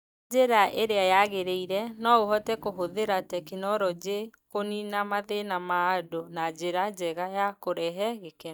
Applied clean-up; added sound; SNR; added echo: neural mask model DeepFilterNet 3.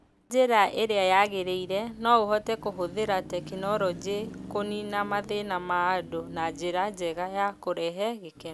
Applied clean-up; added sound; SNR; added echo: none; Car passing by / Traffic noise, roadway noise / Engine; 17 dB; none.